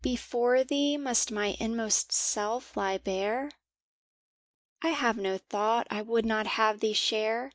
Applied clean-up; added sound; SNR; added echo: neural mask model Resemble Enhance denoiser.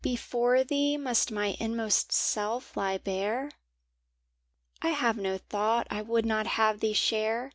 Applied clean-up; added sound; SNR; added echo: none; none; none; none.